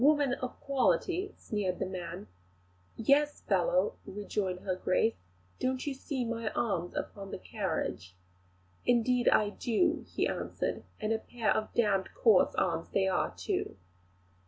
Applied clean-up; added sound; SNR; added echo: none; none; none; none.